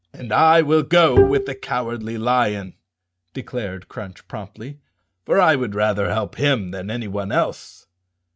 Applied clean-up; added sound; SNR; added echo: neural mask model RNNoise.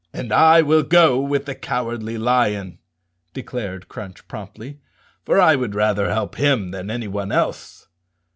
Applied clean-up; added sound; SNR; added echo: none; none; none; none.